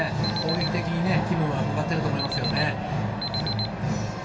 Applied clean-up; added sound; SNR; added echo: none; Alarm; 9 dB; reverberation time 2.8 s.